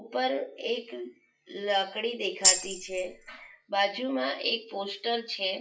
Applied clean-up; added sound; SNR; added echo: classical method WPE with log-MMSE.